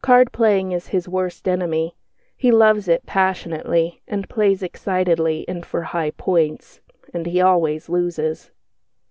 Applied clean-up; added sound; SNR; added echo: none; none; none; none.